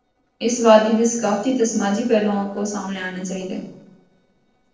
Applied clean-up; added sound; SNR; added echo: neural separator model SepFormer DNS4.